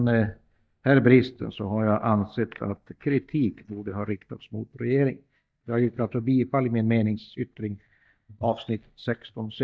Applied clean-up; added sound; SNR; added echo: neural mask model DeepFilterNet 3.